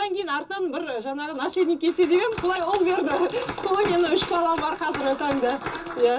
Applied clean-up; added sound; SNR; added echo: none; none; none; reverberation time 0.2 s.